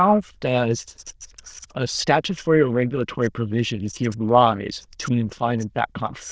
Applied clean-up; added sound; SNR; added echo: neural diffusion model UNIVERSE++.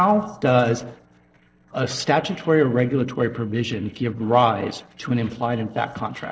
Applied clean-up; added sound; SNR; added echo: neural separator model SepFormer DNS4.